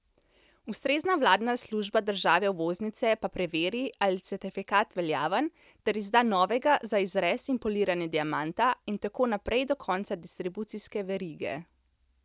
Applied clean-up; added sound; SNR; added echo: none; none; none; none.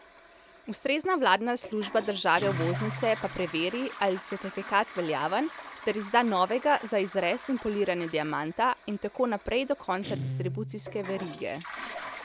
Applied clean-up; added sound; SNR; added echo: none; Toilet flush + Guitar; 11 dB; none.